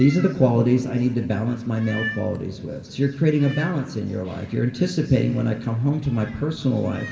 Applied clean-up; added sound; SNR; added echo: none; Meow; 18 dB; reverberation time 1.8 s.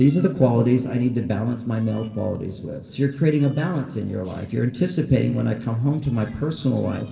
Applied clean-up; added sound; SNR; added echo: neural separator model SepFormer DNS4.